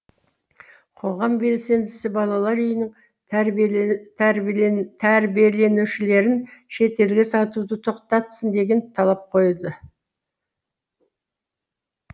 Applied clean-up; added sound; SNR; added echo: none; none; none; none.